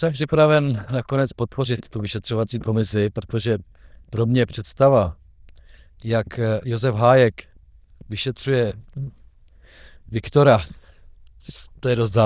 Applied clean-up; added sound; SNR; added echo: neural diffusion model UNIVERSE++.